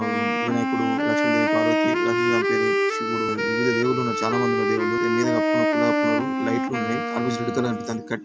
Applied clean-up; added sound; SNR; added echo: none; Wind instrument, woodwind instrument; -4 dB; none.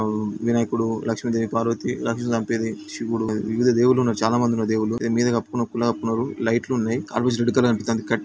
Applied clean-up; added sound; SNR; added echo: none; none; none; none.